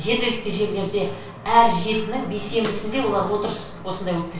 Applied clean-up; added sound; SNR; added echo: none; Snare drum; 17 dB; reverberation time 0.4 s.